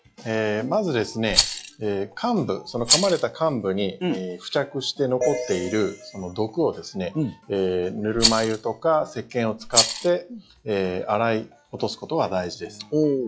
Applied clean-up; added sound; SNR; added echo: classical method log-MMSE.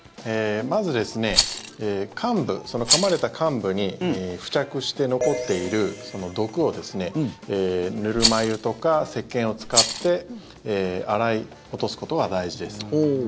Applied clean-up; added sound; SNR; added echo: none; Rattle; 2 dB; none.